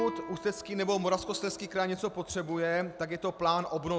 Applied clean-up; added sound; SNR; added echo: none; Guitar; 15 dB; none.